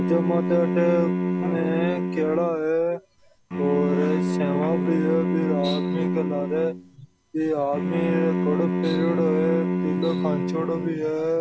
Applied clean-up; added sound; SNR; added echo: none; Bowed string instrument; 0 dB; none.